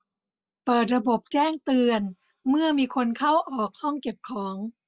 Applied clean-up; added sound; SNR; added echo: none; none; none; none.